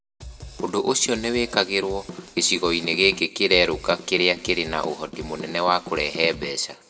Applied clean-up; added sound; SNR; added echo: none; Drum / Drum kit; 14 dB; reverberation time 1.1 s.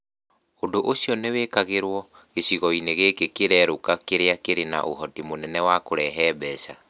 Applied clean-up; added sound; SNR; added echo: none; none; none; none.